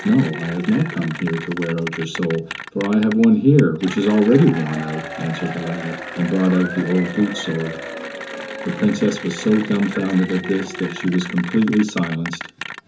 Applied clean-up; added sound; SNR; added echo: none; Applause / Cheering; 12 dB; reverberation time 0.3 s.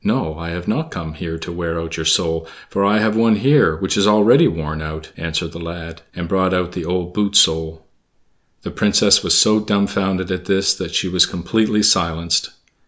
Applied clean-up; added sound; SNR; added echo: none; none; none; none.